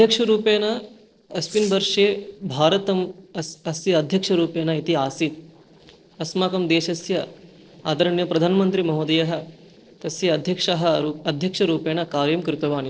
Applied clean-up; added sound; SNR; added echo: neural separator model SepFormer DNS4.